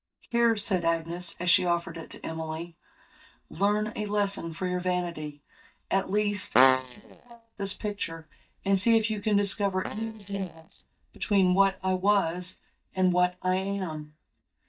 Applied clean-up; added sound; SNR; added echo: neural mask model DeepFilterNet 3.